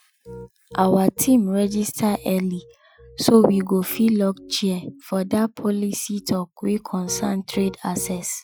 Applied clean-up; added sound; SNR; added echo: classical method Wiener filter.